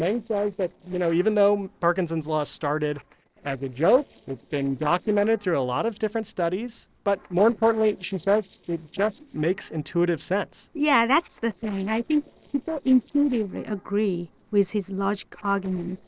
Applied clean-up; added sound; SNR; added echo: neural separator model SepFormer DNS4.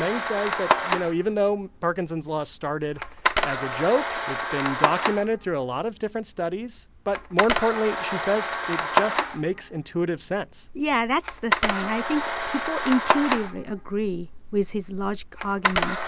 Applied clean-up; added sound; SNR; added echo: none; Camera; 2 dB; none.